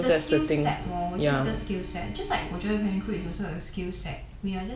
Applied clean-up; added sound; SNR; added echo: none; Organ; 16 dB; none.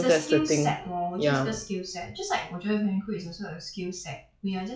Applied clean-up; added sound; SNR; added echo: classical method log-MMSE.